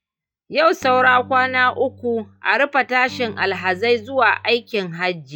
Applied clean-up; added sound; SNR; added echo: classical method log-MMSE.